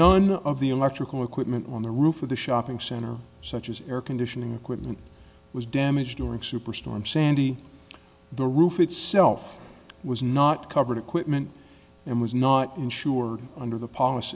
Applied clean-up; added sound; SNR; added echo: none; Hi-hat; 16 dB; none.